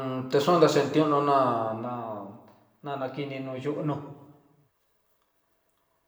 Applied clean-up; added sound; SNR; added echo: none; none; none; reverberation time 0.9 s.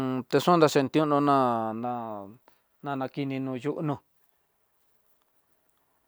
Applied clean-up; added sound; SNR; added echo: none; none; none; none.